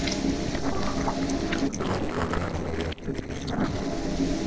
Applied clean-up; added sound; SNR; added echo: neural separator model SepFormer DNS4.